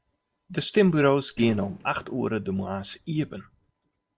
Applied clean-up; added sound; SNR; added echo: neural separator model SepFormer DNS4.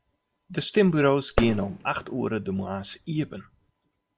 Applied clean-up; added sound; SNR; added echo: none; Fireworks; 7 dB; none.